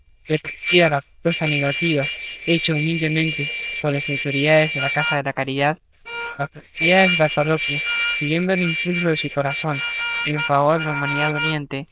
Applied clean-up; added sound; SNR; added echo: neural diffusion model UNIVERSE++.